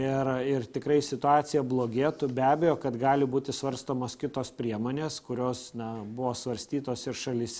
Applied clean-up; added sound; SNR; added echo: none; none; none; none.